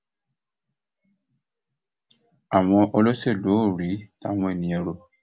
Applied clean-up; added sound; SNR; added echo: none; none; none; none.